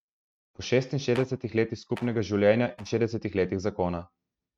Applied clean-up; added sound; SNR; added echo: neural mask model RNNoise.